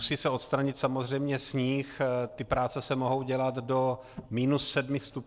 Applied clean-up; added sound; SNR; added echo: neural separator model SepFormer DNS4.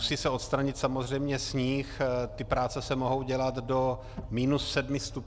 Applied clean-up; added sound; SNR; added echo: none; Motor vehicle (road); 14 dB; none.